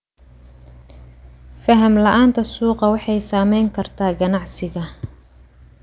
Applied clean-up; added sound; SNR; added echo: none; none; none; none.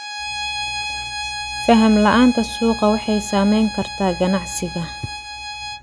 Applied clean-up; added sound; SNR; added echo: none; Bowed string instrument; 10 dB; none.